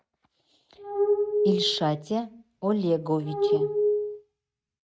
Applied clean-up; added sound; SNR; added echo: neural mask model RNNoise.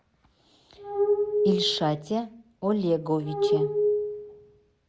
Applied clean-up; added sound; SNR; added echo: none; Glass; -3 dB; none.